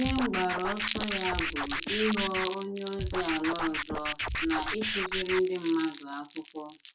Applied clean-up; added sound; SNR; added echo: none; Crumpling, crinkling + Scratching (performance technique); 0 dB; none.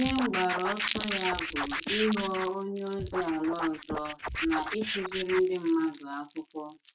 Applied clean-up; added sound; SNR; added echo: neural mask model RNNoise.